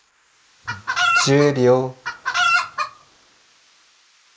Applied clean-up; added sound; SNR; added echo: neural mask model Resemble Enhance denoiser.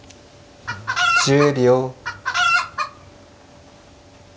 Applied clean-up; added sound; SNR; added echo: none; Chicken, rooster; -1 dB; none.